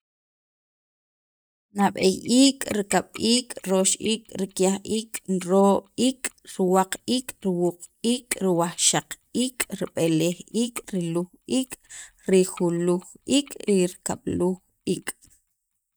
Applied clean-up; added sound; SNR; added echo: neural mask model DeepFilterNet 3.